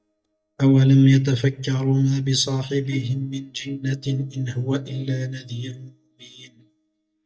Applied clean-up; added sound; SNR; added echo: neural mask model DeepFilterNet 3.